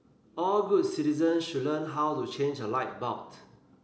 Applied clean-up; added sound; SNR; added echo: none; none; none; none.